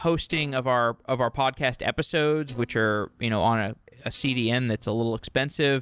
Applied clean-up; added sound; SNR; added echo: neural separator model SepFormer DNS4.